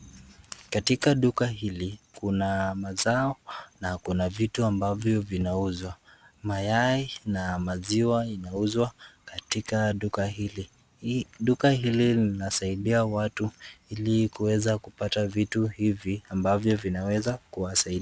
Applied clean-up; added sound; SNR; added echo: none; none; none; none.